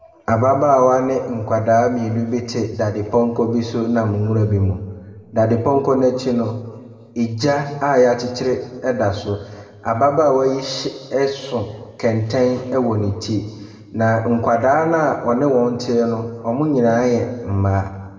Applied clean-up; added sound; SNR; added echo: none; none; none; reverberation time 1.6 s.